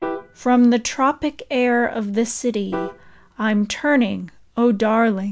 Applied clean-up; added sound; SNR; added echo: none; Piano; 16 dB; none.